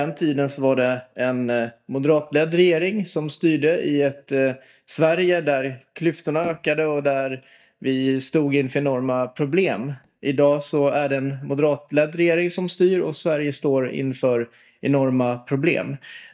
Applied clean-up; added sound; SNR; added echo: neural mask model DeepFilterNet 3.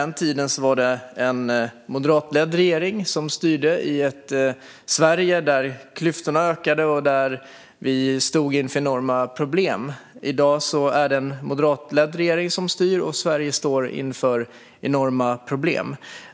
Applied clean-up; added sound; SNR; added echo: none; none; none; none.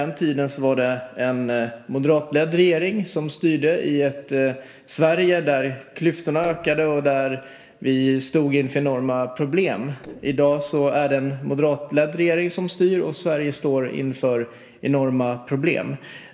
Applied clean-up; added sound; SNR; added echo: neural separator model SepFormer DNS4.